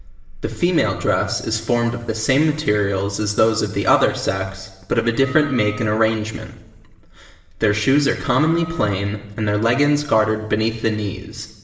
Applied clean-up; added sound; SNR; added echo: none; Wind instrument, woodwind instrument; 19 dB; reverberation time 1.1 s.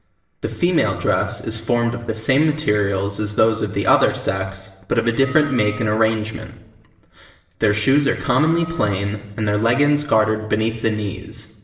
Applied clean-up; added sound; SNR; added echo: neural separator model SepFormer DNS4.